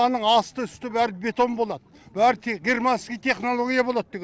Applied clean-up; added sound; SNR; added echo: none; none; none; none.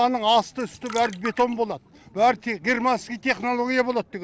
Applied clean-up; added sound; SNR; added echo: none; Trickle, dribble; 16 dB; none.